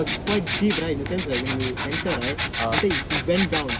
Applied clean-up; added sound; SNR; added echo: none; Writing; -1 dB; none.